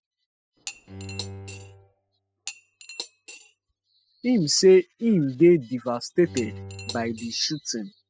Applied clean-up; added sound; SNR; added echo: classical method spectral subtraction.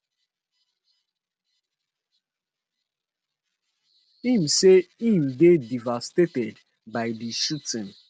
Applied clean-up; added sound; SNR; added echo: none; none; none; none.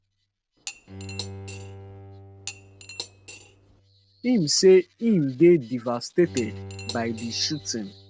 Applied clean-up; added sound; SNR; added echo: none; Bowed string instrument + Cutlery, silverware / Dishes, pots, and pans; 15 dB; none.